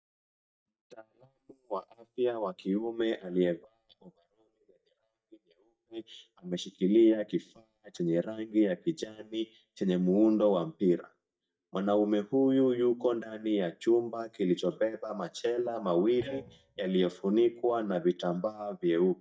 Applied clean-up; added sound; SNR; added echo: neural mask model DeepFilterNet 3.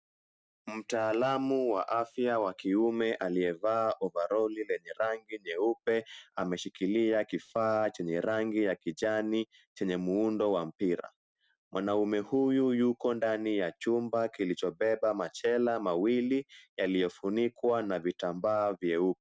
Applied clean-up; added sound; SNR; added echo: none; none; none; none.